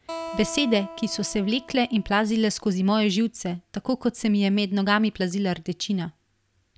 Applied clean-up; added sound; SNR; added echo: none; Acoustic guitar; 16 dB; none.